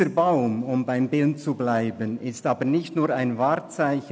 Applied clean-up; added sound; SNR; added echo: none; none; none; none.